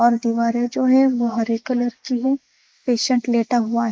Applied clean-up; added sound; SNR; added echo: neural mask model Resemble Enhance denoiser.